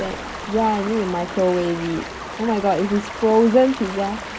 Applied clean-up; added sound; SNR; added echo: none; Stream; 11 dB; none.